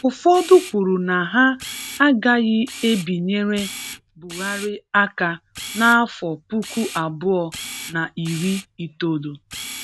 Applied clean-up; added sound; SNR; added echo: none; Camera; 15 dB; none.